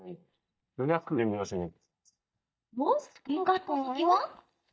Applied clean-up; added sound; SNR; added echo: neural mask model DeepFilterNet 3.